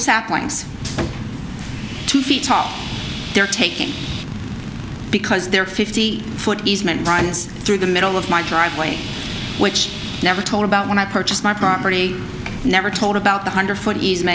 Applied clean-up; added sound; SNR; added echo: none; Sawing; 11 dB; none.